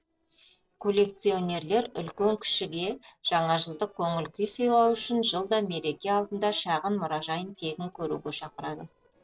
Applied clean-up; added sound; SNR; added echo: neural separator model SepFormer DNS4.